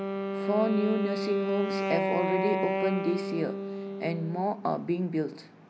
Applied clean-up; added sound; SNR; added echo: none; Wind instrument, woodwind instrument; 2 dB; none.